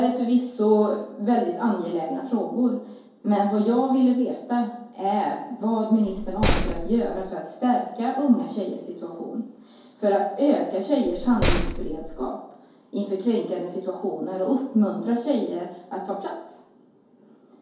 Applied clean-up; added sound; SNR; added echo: none; Slam; 1 dB; reverberation time 2.4 s.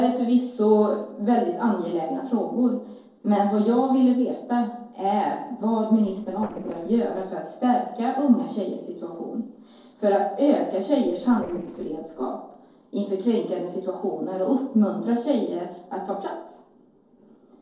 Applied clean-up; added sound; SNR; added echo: neural separator model SepFormer DNS4.